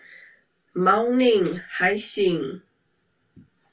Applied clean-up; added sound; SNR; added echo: none; Tambourine; 14 dB; reverberation time 0.1 s.